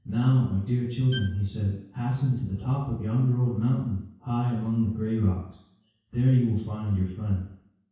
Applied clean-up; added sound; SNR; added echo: none; Bowed string instrument; 16 dB; reverberation time 0.6 s.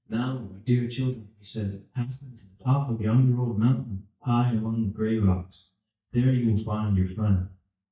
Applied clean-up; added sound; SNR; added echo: neural mask model DeepFilterNet 3.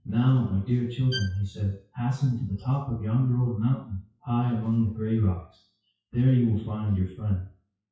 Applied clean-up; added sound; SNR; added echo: classical method WPE with log-MMSE.